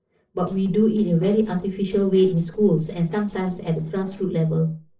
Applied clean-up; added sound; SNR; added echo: neural separator model SepFormer DNS4.